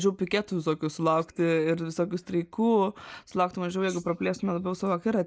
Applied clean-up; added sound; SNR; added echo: neural mask model Resemble Enhance denoiser.